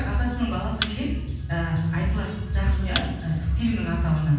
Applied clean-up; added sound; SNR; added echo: none; Thump, thud; 11 dB; reverberation time 1.2 s.